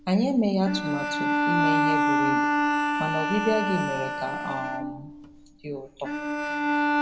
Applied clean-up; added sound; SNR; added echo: none; Bowed string instrument; -3 dB; reverberation time 0.9 s.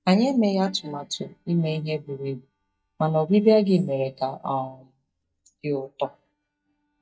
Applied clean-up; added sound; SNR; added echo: neural mask model DeepFilterNet 3.